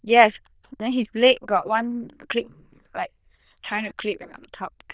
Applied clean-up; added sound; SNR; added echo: neural diffusion model UNIVERSE++.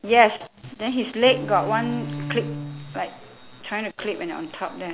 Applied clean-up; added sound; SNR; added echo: none; Bowed string instrument; 11 dB; none.